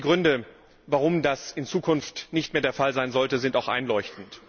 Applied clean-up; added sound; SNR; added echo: none; none; none; none.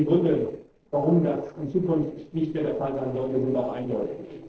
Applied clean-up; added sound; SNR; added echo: neural separator model SepFormer DNS4.